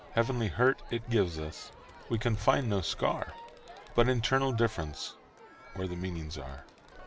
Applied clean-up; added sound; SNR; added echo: none; Wind instrument, woodwind instrument + Crowd; 20 dB; none.